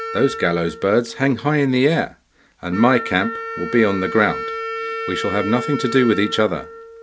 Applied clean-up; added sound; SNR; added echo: none; Wind instrument, woodwind instrument; 9 dB; none.